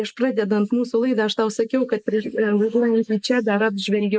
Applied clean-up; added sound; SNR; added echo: neural mask model Resemble Enhance denoiser.